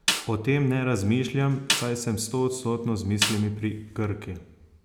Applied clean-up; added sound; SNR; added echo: none; Snare drum; 7 dB; none.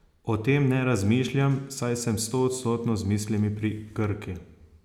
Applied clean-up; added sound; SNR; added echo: none; none; none; none.